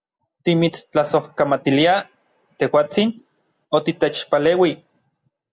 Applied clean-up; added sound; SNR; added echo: none; none; none; none.